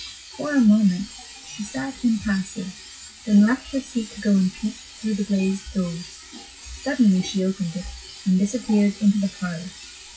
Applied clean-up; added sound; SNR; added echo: classical method WPE with log-MMSE.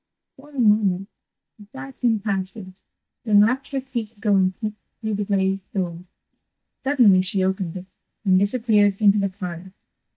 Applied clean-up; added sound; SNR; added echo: neural mask model DeepFilterNet 3.